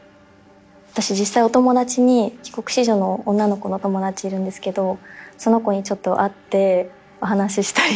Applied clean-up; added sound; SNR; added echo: none; none; none; none.